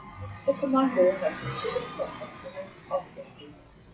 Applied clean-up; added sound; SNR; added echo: classical method WPE with log-MMSE.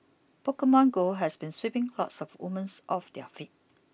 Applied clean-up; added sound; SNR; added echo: none; none; none; none.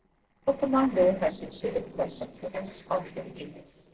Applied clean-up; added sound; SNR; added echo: neural separator model SepFormer DNS4.